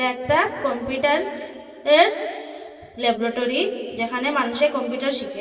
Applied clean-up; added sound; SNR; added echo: none; none; none; reverberation time 2.6 s.